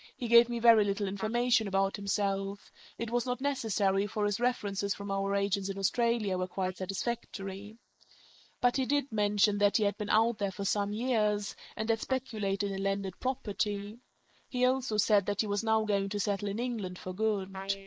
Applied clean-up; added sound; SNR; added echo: neural mask model Resemble Enhance denoiser.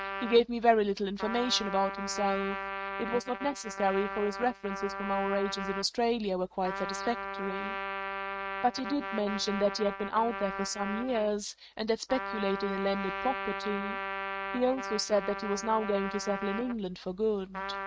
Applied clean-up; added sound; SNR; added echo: neural mask model RNNoise.